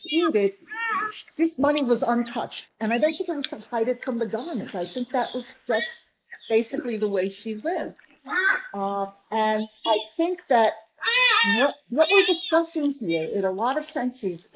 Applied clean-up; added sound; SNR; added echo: neural mask model Resemble Enhance denoiser.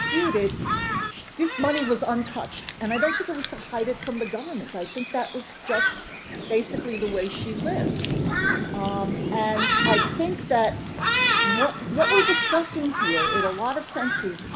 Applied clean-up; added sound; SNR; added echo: none; Thunderstorm; 0 dB; none.